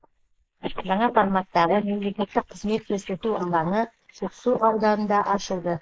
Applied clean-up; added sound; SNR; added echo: neural mask model Resemble Enhance denoiser.